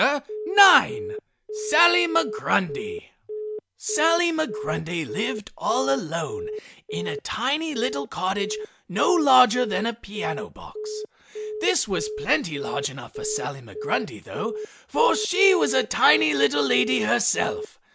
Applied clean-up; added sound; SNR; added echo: none; Telephone; 10 dB; none.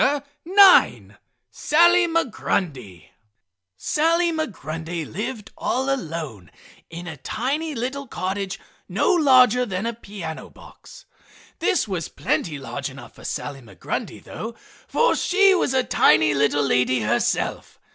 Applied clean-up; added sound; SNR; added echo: none; none; none; none.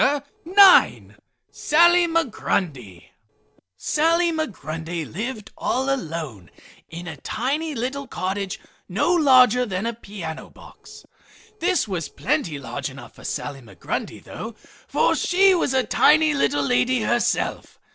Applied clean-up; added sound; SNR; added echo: neural separator model SepFormer DNS4.